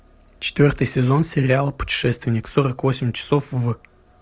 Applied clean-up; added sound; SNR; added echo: none; none; none; none.